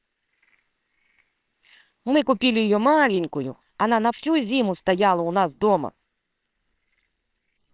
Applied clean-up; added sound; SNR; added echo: neural separator model SepFormer WHAMR!.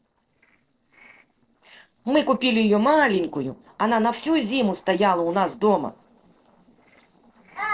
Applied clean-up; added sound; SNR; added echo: neural separator model SepFormer DNS4.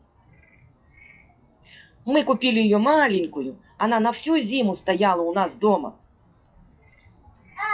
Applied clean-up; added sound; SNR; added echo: classical method WPE with log-MMSE.